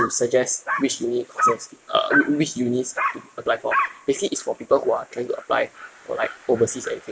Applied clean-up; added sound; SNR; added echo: neural mask model Resemble Enhance denoiser.